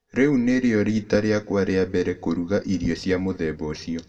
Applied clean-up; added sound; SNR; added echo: none; none; none; reverberation time 0.6 s.